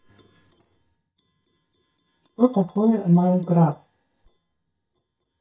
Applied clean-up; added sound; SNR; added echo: neural mask model DeepFilterNet 3.